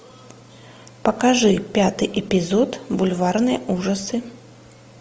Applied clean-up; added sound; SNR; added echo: none; none; none; none.